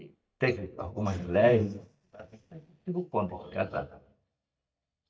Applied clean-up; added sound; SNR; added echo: neural mask model DeepFilterNet 3.